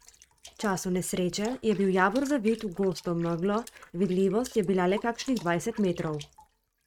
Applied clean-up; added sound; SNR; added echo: neural mask model RNNoise.